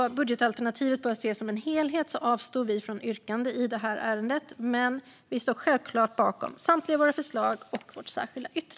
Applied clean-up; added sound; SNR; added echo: none; none; none; none.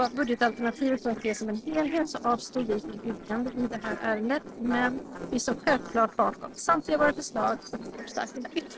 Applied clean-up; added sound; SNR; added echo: neural separator model SepFormer DNS4.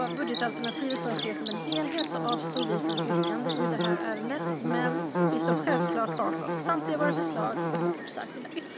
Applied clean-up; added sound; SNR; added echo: none; Buzz / Bird; -4 dB; none.